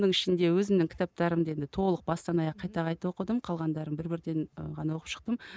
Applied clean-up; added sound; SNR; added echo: none; none; none; none.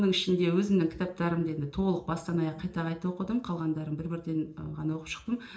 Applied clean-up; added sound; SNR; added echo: none; none; none; reverberation time 0.5 s.